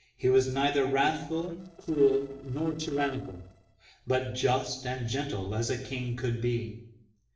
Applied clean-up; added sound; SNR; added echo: neural separator model SepFormer DNS4.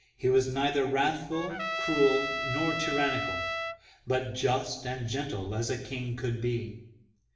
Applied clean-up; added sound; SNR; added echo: none; Trumpet; 3 dB; reverberation time 0.7 s.